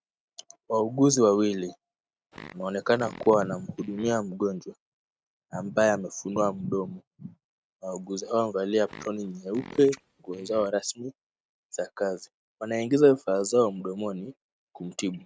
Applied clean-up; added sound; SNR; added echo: neural mask model RNNoise.